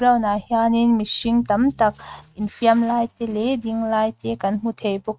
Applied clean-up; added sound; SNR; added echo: neural mask model RNNoise.